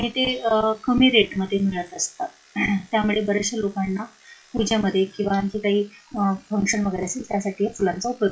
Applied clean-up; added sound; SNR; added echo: classical method WPE with log-MMSE.